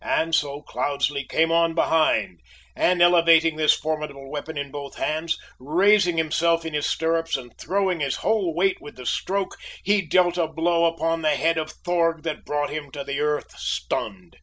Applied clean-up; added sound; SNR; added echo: none; none; none; none.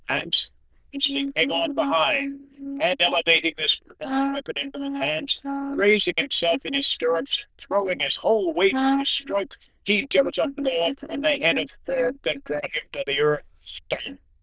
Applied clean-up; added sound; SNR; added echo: neural diffusion model UNIVERSE++.